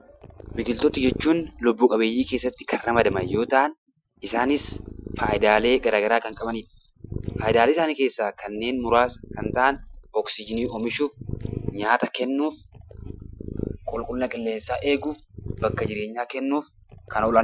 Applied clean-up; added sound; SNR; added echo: classical method Wiener filter.